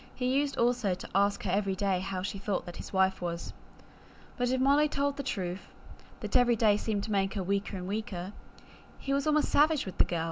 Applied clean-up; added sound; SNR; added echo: none; none; none; none.